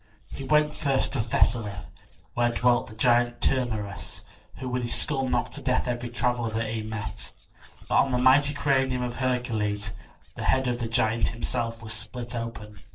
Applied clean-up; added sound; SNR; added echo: neural separator model SepFormer DNS4.